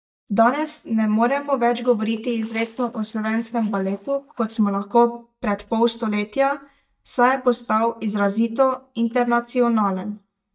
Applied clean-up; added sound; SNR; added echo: neural mask model DeepFilterNet 3.